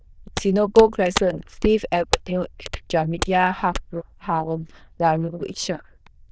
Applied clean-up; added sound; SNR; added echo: neural diffusion model UNIVERSE++.